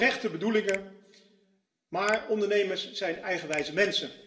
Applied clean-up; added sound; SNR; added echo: none; Finger snapping; 16 dB; reverberation time 0.9 s.